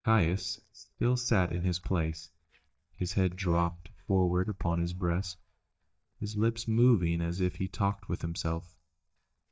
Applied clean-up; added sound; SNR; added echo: neural mask model DeepFilterNet 3.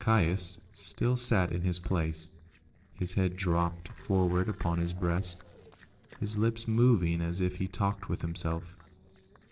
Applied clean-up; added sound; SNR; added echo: neural separator model SepFormer DNS4.